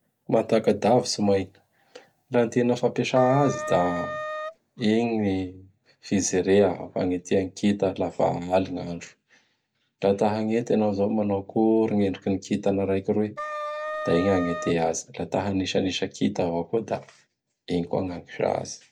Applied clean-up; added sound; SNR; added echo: none; Wind instrument, woodwind instrument; 6 dB; none.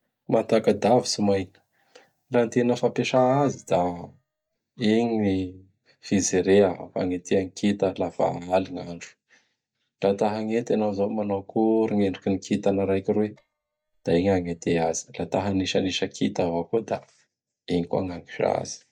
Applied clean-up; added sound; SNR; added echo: neural mask model DeepFilterNet 3.